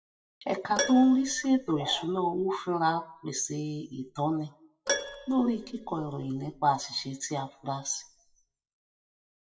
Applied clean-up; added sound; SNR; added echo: classical method WPE with log-MMSE.